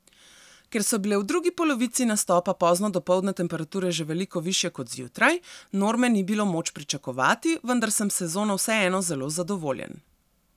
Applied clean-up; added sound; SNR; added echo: none; none; none; none.